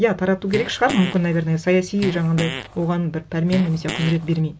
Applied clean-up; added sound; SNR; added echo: none; Fart; 11 dB; none.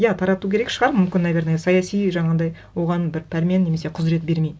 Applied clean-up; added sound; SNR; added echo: none; none; none; none.